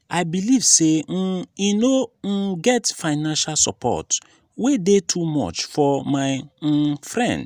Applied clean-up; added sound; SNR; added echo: none; none; none; none.